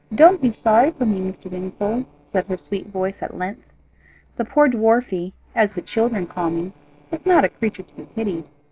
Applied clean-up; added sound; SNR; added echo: neural separator model SepFormer DNS4.